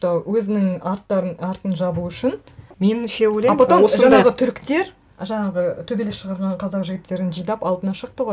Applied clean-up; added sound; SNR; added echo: none; none; none; none.